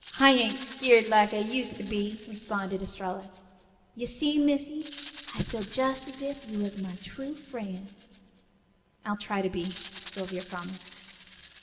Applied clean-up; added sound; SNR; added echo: none; Rattle (instrument); 9 dB; reverberation time 1.5 s.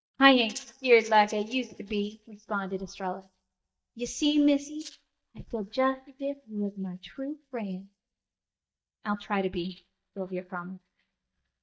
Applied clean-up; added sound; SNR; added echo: neural mask model DeepFilterNet 3.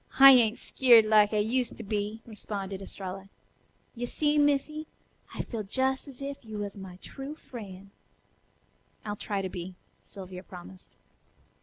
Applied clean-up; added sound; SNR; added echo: none; none; none; none.